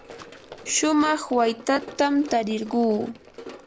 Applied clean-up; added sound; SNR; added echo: none; Run; 18 dB; none.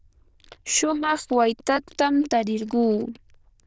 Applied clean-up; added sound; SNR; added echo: neural diffusion model UNIVERSE++.